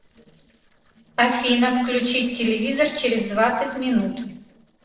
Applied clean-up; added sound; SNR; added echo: neural separator model SepFormer DNS4.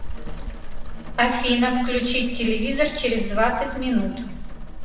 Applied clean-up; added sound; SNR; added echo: none; Rain; 4 dB; reverberation time 1.0 s.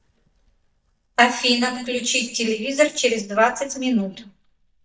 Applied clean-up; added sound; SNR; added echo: neural mask model DeepFilterNet 3.